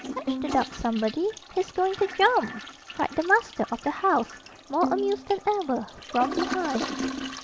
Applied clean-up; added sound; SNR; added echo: none; Toilet flush + Bowed string instrument; 8 dB; none.